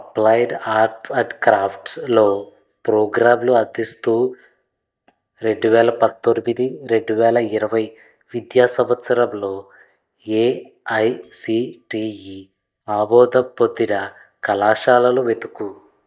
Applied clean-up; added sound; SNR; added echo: neural mask model DeepFilterNet 3.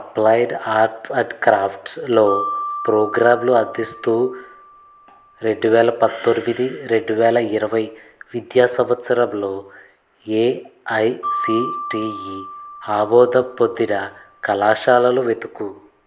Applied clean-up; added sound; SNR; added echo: none; Marimba, xylophone; 13 dB; none.